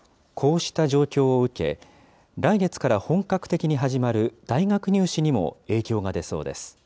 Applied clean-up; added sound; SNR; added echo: none; none; none; none.